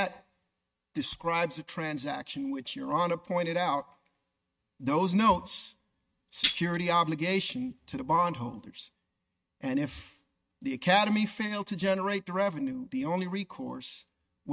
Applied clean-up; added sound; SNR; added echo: neural mask model RNNoise.